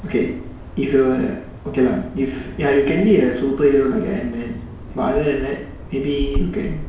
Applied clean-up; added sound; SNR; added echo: none; Bird vocalization, bird call, bird song; 11 dB; reverberation time 0.6 s.